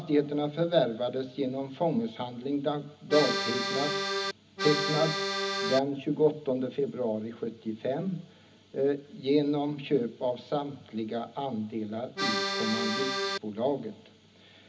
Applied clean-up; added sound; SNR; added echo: none; Accordion; 0 dB; reverberation time 0.4 s.